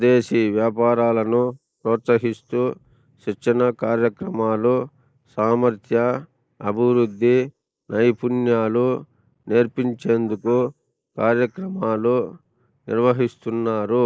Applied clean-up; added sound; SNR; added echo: neural mask model Resemble Enhance denoiser.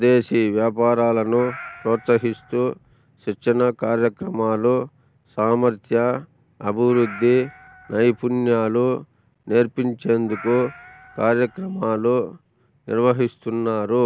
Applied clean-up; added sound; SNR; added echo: none; Meow; 19 dB; none.